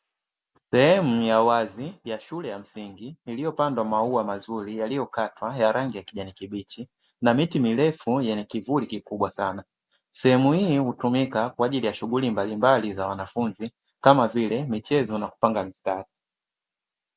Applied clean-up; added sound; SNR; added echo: none; none; none; none.